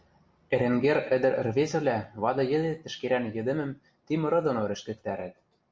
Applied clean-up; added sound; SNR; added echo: none; none; none; none.